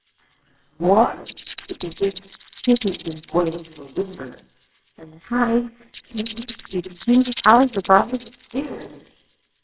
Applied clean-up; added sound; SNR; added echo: neural separator model SepFormer WHAMR!.